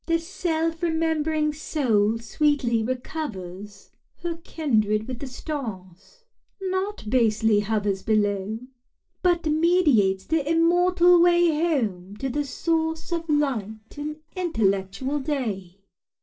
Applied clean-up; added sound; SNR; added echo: neural separator model SepFormer DNS4.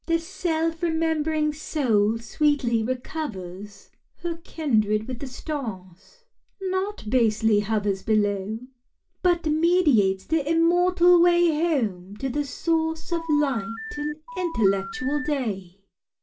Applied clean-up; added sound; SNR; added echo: none; Telephone; 11 dB; reverberation time 0.2 s.